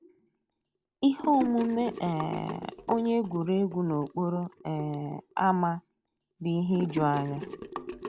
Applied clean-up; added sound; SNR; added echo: none; Sink (filling or washing) / Gurgling; 12 dB; none.